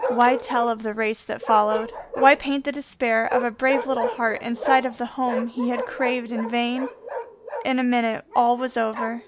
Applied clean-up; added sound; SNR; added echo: none; Bark; 8 dB; none.